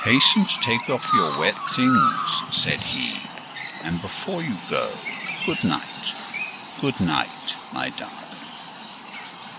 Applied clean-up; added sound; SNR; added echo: none; Chirp, tweet; 4 dB; none.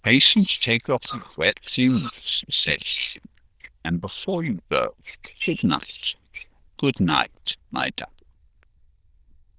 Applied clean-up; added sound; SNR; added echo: neural diffusion model UNIVERSE++.